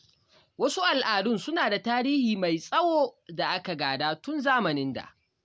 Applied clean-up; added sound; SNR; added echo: none; none; none; none.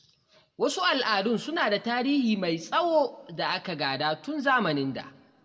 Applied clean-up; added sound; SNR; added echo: none; none; none; reverberation time 0.9 s.